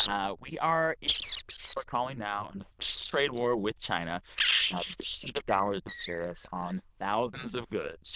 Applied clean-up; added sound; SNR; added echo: neural diffusion model UNIVERSE++.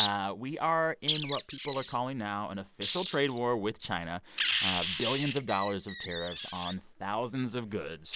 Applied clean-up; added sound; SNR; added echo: none; Wild animals; -3 dB; none.